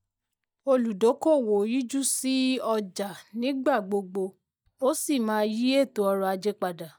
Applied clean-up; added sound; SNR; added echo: neural mask model DeepFilterNet 3.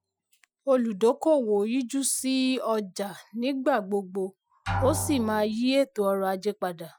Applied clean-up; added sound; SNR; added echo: classical method Wiener filter.